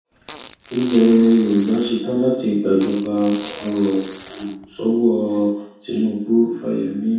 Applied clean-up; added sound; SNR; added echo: none; Fart; 17 dB; reverberation time 0.7 s.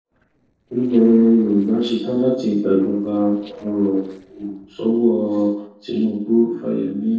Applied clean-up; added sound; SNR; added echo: neural separator model SepFormer DNS4.